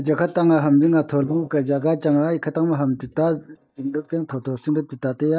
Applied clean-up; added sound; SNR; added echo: neural mask model DeepFilterNet 3.